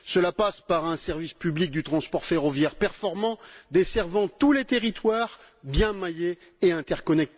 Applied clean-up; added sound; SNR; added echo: none; none; none; none.